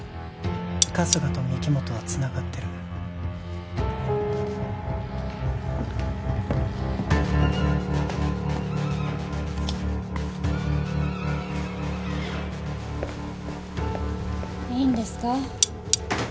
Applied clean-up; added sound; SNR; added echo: none; Cutlery, silverware; 0 dB; none.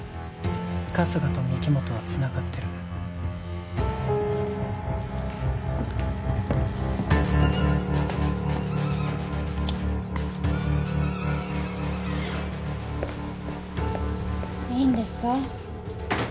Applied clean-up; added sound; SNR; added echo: none; none; none; none.